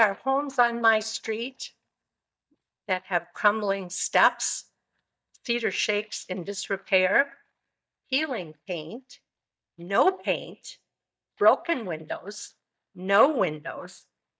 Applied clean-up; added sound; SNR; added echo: neural mask model DeepFilterNet 3.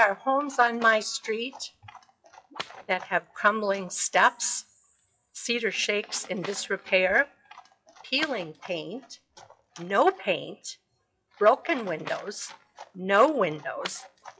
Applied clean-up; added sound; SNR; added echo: classical method WPE with log-MMSE.